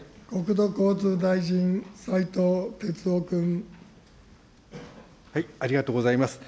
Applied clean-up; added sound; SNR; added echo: none; none; none; none.